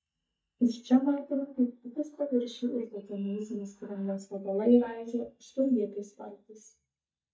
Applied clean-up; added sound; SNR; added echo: neural mask model DeepFilterNet 3.